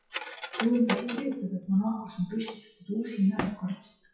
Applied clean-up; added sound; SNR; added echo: classical method WPE with log-MMSE.